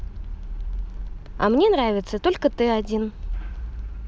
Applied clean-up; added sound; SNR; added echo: none; none; none; none.